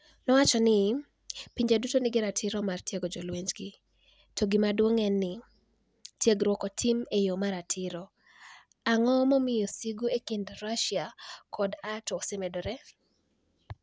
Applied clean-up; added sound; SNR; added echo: none; none; none; none.